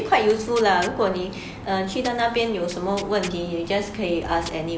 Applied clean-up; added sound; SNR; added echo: none; Tearing; 19 dB; none.